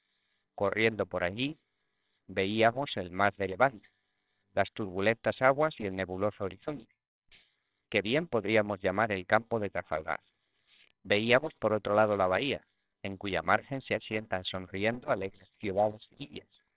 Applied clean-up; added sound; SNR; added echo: neural separator model SepFormer WHAMR!.